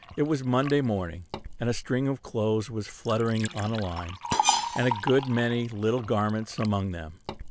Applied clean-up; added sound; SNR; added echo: none; Liquid + Screech; 7 dB; none.